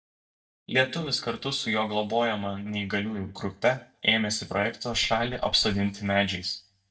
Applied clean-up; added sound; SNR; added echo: neural mask model DeepFilterNet 3.